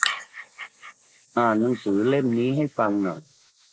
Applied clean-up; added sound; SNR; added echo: neural mask model Resemble Enhance denoiser.